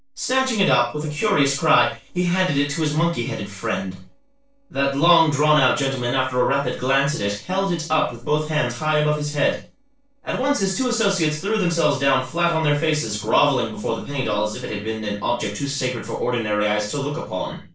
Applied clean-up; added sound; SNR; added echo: neural separator model SepFormer DNS4.